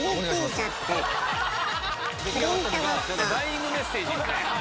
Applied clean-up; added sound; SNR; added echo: none; none; none; none.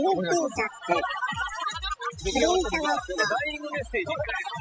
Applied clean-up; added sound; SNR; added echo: classical method spectral subtraction.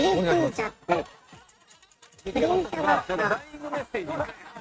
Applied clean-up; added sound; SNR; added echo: neural mask model RNNoise.